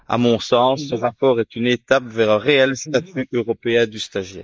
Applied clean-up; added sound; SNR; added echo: neural mask model Resemble Enhance denoiser.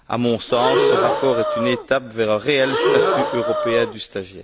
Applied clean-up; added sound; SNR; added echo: none; Breathing; -1 dB; none.